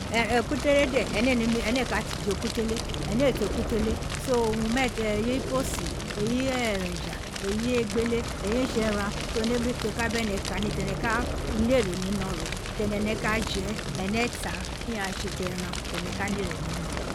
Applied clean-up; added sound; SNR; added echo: none; Fire; 3 dB; none.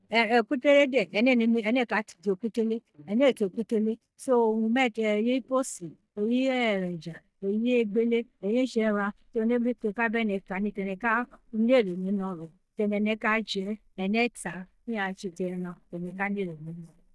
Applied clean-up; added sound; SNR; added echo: neural mask model DeepFilterNet 3.